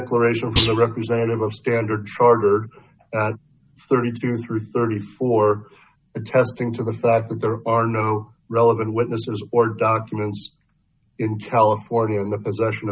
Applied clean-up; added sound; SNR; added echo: none; Thump, thud; 6 dB; none.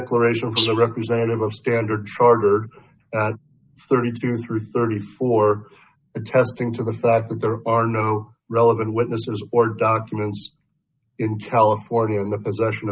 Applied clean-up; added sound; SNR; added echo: neural mask model Resemble Enhance denoiser.